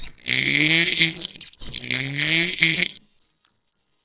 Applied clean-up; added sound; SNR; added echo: neural separator model SepFormer WHAMR!.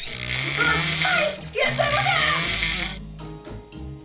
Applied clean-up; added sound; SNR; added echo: none; Wood; 1 dB; reverberation time 0.4 s.